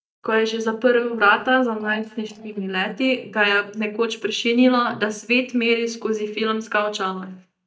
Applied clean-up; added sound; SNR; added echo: neural mask model DeepFilterNet 3.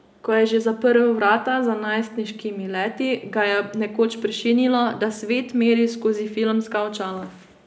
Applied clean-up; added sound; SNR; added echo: none; none; none; none.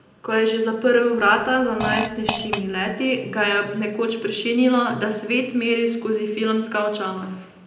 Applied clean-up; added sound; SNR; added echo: none; Fart; 6 dB; reverberation time 0.7 s.